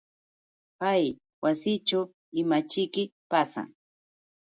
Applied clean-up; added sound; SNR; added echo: none; none; none; none.